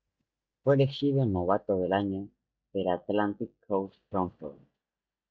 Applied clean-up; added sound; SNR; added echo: neural mask model DeepFilterNet 3.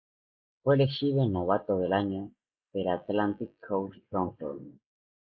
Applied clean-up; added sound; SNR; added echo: neural mask model Resemble Enhance denoiser.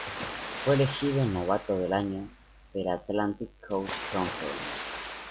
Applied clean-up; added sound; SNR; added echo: none; Water; 8 dB; none.